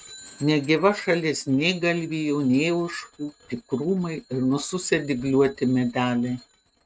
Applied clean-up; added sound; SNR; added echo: neural mask model RNNoise.